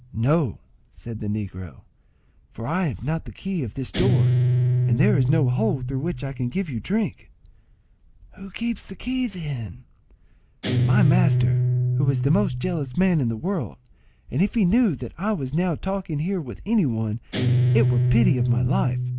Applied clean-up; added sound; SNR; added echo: none; Guitar; 0 dB; none.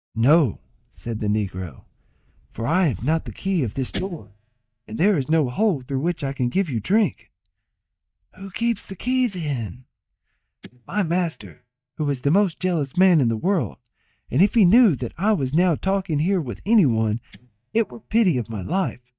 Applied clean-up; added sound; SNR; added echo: neural mask model DeepFilterNet 3.